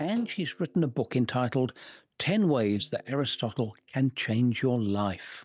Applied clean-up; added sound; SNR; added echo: neural mask model DeepFilterNet 3.